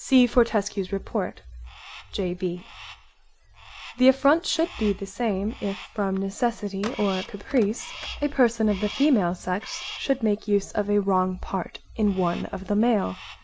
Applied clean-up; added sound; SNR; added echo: none; Crow + Telephone; 18 dB; none.